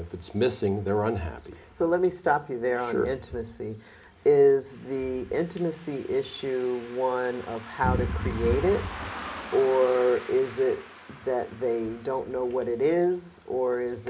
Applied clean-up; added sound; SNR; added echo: none; Car passing by; 19 dB; reverberation time 0.3 s.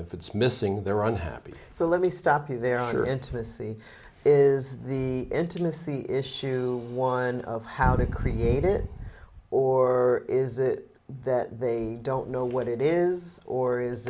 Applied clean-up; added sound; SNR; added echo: none; none; none; none.